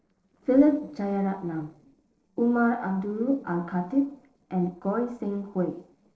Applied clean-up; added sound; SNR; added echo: neural separator model SepFormer DNS4.